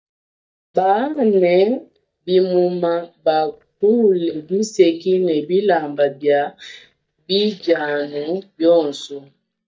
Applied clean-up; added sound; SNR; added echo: neural mask model DeepFilterNet 3.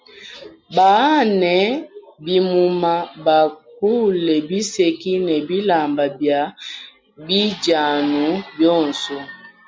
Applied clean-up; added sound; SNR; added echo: none; none; none; none.